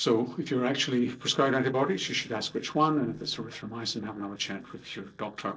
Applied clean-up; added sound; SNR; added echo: neural separator model SepFormer DNS4.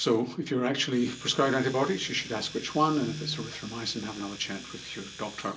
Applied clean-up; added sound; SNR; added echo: none; Domestic sounds, home sounds; 16 dB; reverberation time 0.2 s.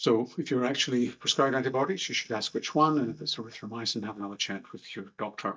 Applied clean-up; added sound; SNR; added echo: neural mask model DeepFilterNet 3.